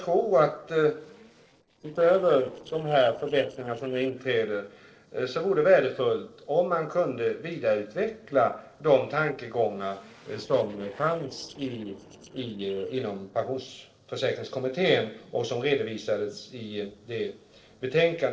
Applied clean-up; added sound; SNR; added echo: neural separator model SepFormer DNS4.